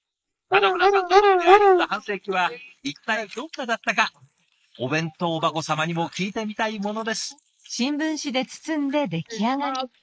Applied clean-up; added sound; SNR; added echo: neural mask model Resemble Enhance denoiser.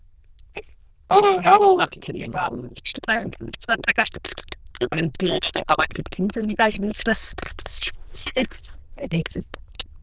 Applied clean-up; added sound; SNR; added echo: neural diffusion model UNIVERSE++.